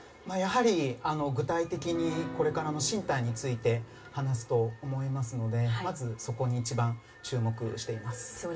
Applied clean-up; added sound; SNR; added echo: none; Piano; 12 dB; reverberation time 0.2 s.